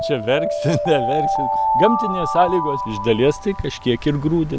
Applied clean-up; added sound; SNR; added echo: none; Alarm; 3 dB; none.